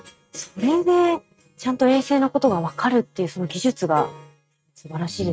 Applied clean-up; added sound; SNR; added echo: neural mask model RNNoise.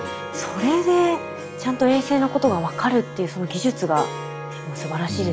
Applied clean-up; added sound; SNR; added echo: none; Harp; 12 dB; none.